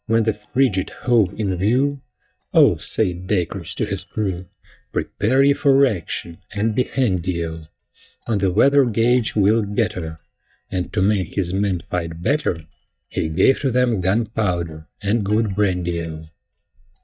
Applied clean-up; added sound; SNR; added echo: neural mask model DeepFilterNet 3.